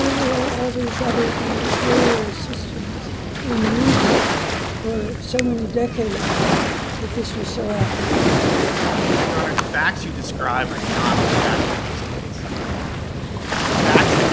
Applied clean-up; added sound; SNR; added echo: none; Waves, surf; -5 dB; none.